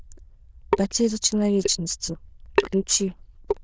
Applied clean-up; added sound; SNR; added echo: neural diffusion model UNIVERSE++.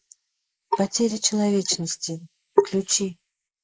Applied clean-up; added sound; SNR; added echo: neural mask model Resemble Enhance denoiser.